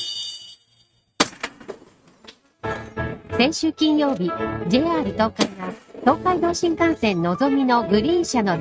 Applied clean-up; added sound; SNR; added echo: neural mask model RNNoise.